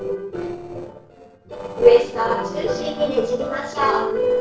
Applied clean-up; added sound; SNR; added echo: neural separator model SepFormer DNS4.